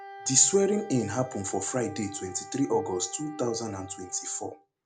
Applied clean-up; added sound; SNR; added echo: none; Wind instrument, woodwind instrument; 16 dB; none.